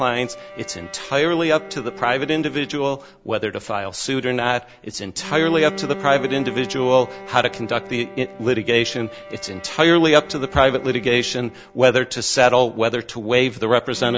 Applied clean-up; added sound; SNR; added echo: none; Bowed string instrument; 17 dB; none.